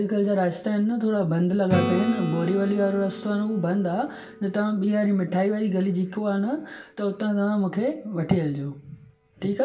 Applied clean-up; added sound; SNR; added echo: none; Acoustic guitar / Strum; 11 dB; reverberation time 0.2 s.